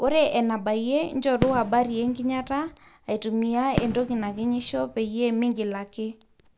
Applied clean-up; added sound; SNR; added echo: none; Fireworks; 9 dB; none.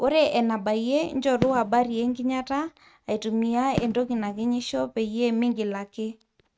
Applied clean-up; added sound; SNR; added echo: neural mask model RNNoise.